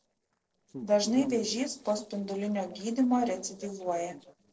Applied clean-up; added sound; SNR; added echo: neural separator model SepFormer DNS4.